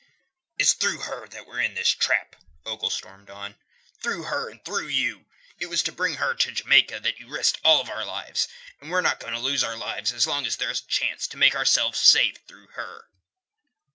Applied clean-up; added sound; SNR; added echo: none; none; none; none.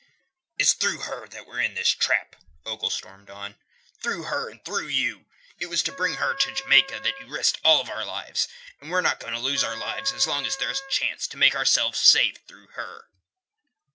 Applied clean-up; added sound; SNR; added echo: none; Wind instrument, woodwind instrument; 14 dB; none.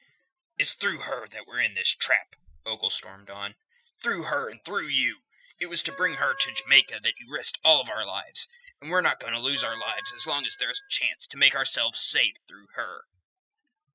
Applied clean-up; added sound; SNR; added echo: classical method spectral subtraction.